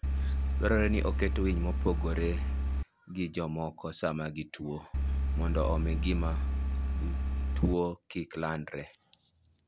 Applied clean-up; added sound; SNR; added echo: none; Engine; -5 dB; none.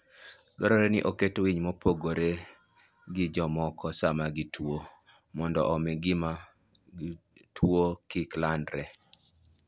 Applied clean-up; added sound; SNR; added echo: none; none; none; none.